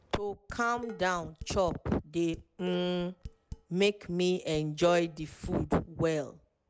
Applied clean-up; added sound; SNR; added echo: none; Dishes, pots, and pans; 17 dB; none.